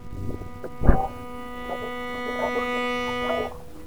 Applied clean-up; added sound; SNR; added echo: none; Bowed string instrument; 5 dB; none.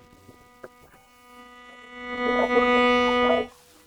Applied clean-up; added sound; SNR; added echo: neural mask model RNNoise.